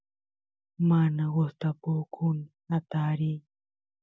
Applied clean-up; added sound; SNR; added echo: none; none; none; none.